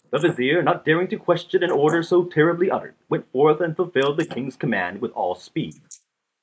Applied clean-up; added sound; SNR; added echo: neural mask model Resemble Enhance denoiser.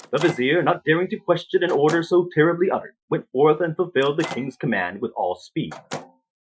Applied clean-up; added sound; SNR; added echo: classical method Wiener filter.